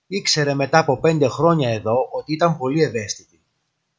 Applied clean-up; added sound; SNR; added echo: none; none; none; none.